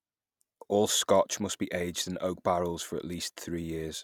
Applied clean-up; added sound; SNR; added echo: none; none; none; none.